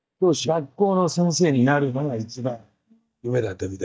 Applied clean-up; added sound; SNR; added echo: neural mask model DeepFilterNet 3.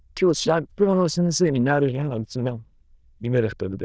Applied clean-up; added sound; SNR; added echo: neural diffusion model UNIVERSE++.